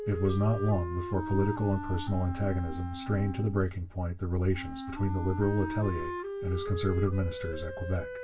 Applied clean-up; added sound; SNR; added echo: none; Wind instrument, woodwind instrument; 8 dB; reverberation time 0.2 s.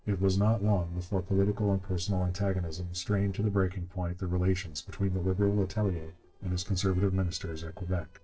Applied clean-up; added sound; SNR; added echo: neural separator model SepFormer DNS4.